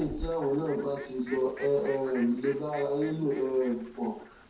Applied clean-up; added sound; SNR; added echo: none; Fowl; 16 dB; reverberation time 0.6 s.